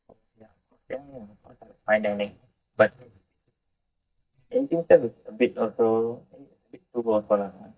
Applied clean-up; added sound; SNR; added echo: neural mask model DeepFilterNet 3.